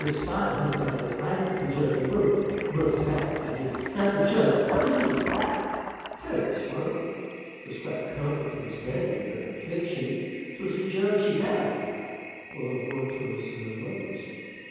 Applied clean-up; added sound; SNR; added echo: none; Toilet flush; 11 dB; reverberation time 2.1 s.